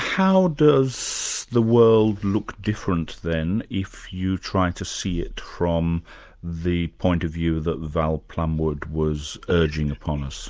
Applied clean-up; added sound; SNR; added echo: none; none; none; none.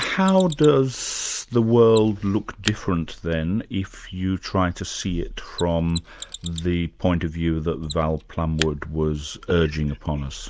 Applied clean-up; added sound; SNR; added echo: none; Mechanisms; 17 dB; none.